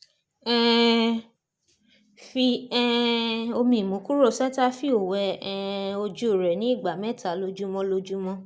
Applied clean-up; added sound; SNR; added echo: none; none; none; none.